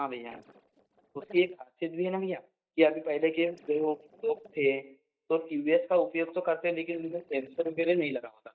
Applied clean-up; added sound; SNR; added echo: neural mask model DeepFilterNet 3.